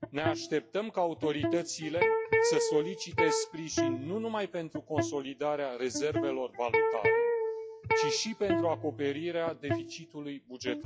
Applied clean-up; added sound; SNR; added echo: classical method log-MMSE.